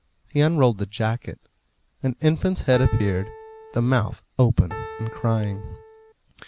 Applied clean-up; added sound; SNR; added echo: none; Piano; 14 dB; none.